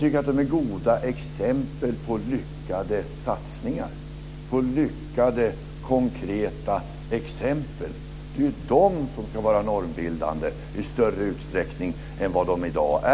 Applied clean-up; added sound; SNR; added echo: none; none; none; none.